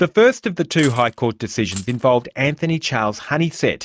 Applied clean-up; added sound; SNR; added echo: neural mask model RNNoise.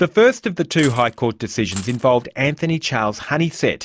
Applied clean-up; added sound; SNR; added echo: none; Coin (dropping); 19 dB; none.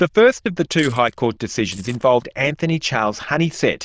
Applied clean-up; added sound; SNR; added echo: neural diffusion model UNIVERSE++.